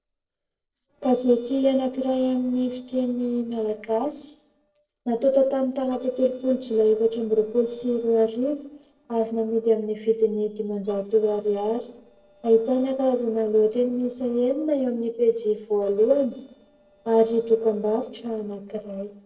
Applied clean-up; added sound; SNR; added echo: neural separator model SepFormer DNS4.